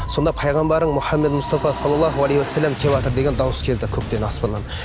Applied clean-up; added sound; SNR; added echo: none; Burping, eructation; 20 dB; none.